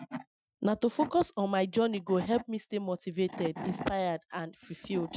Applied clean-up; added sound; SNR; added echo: classical method Wiener filter.